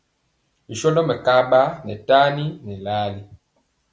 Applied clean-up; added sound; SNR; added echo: none; none; none; none.